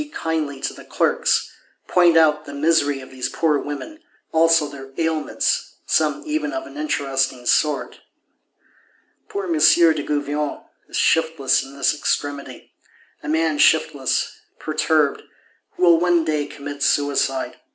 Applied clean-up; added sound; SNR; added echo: none; none; none; none.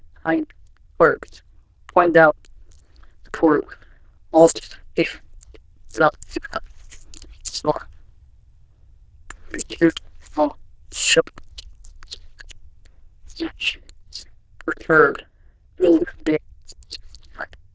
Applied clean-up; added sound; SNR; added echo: neural diffusion model UNIVERSE++.